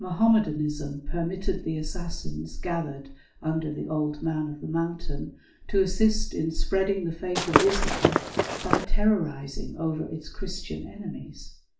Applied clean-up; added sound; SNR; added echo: none; Walk, footsteps / Run; -2 dB; reverberation time 0.4 s.